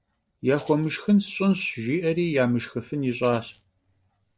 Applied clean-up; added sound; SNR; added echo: neural separator model SepFormer DNS4.